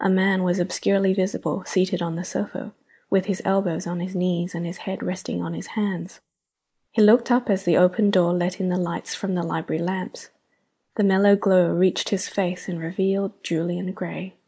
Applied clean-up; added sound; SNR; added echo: neural mask model Resemble Enhance denoiser.